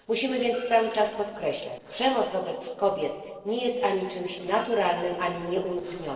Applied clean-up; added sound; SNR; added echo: neural separator model SepFormer DNS4.